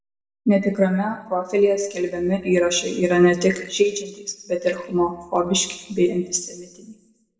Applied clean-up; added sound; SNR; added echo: none; none; none; reverberation time 0.9 s.